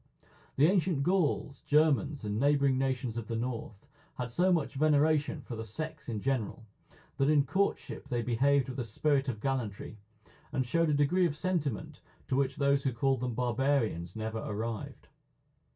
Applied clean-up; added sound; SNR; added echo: none; none; none; reverberation time 0.1 s.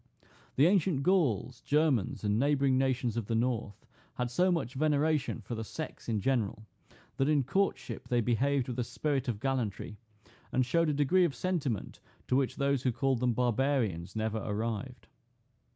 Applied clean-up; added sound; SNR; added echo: none; none; none; none.